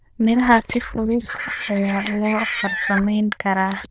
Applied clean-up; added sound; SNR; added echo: neural diffusion model UNIVERSE++.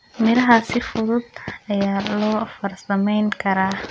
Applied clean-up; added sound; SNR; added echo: none; none; none; none.